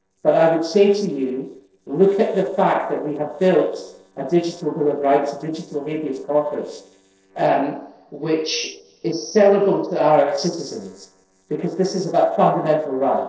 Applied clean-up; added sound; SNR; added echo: neural separator model SepFormer DNS4.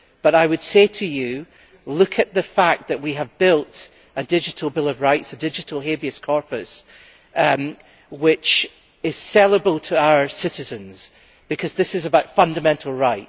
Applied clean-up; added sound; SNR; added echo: none; none; none; none.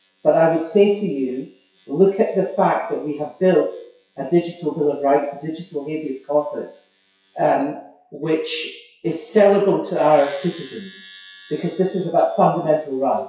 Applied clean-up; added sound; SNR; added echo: classical method WPE with log-MMSE.